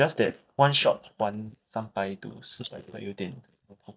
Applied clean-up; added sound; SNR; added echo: neural mask model DeepFilterNet 3.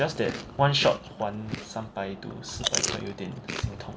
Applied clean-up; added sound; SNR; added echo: none; Chewing, mastication; 7 dB; none.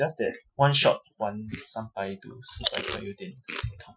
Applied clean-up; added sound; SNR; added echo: classical method Wiener filter.